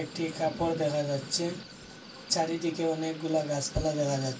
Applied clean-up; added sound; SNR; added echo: none; Thunder / Rain; 13 dB; reverberation time 0.2 s.